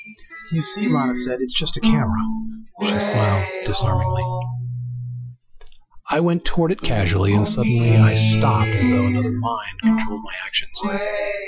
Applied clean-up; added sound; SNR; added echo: classical method Wiener filter.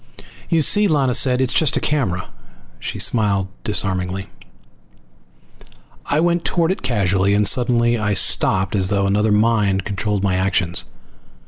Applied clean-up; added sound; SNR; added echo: none; none; none; none.